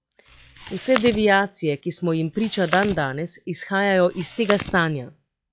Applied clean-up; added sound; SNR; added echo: classical method log-MMSE.